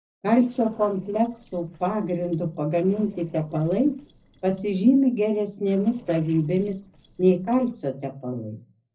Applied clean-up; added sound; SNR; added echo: neural separator model SepFormer DNS4.